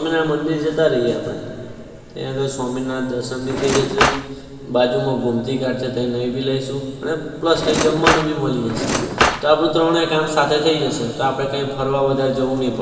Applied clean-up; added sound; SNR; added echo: none; Cutlery, silverware / Drawer open or close; 1 dB; reverberation time 2.7 s.